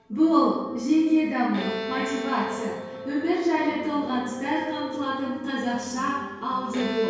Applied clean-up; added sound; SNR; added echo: none; Bowed string instrument; 13 dB; reverberation time 1.0 s.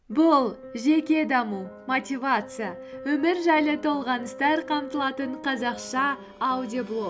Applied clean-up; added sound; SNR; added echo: none; none; none; none.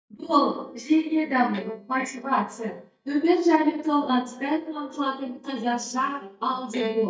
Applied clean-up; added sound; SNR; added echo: neural mask model DeepFilterNet 3.